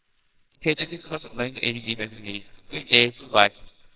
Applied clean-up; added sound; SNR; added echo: neural separator model SepFormer WHAMR!.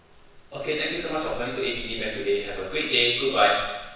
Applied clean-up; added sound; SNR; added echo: none; Rain; 16 dB; reverberation time 1.1 s.